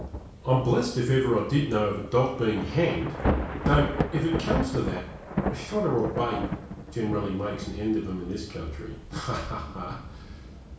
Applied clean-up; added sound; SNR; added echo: none; Thunder / Rain; 5 dB; reverberation time 0.6 s.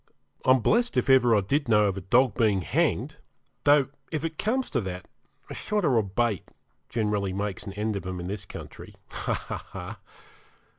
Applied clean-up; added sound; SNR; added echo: none; none; none; none.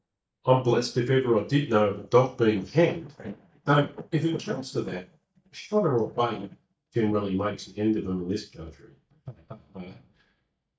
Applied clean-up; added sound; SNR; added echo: neural mask model DeepFilterNet 3.